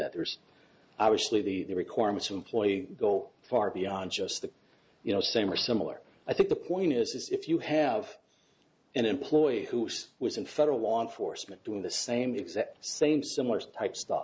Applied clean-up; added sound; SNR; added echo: none; none; none; none.